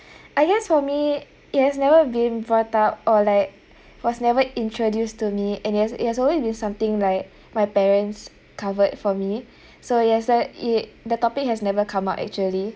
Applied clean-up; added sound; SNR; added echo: none; none; none; none.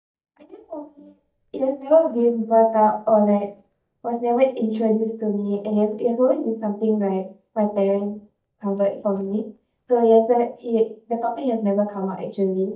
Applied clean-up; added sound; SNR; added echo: neural mask model DeepFilterNet 3.